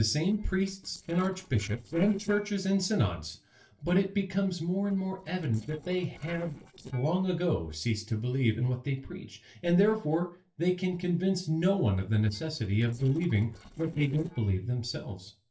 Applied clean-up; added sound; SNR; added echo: neural separator model SepFormer DNS4.